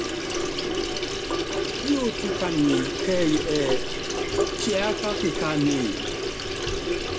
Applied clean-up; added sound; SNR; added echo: none; Sink (filling or washing) / Water tap, faucet; -1 dB; none.